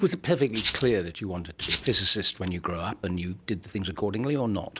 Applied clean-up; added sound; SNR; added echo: none; Rattle (instrument); -1 dB; none.